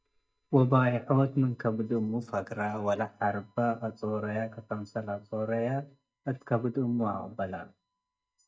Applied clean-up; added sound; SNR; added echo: neural mask model DeepFilterNet 3.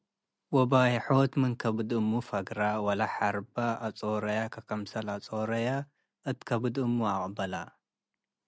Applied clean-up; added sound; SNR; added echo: none; none; none; none.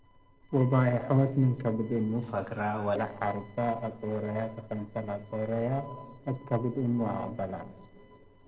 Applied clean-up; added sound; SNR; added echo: neural separator model SepFormer DNS4.